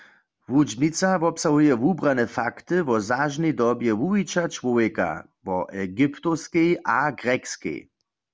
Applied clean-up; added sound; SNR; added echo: none; none; none; none.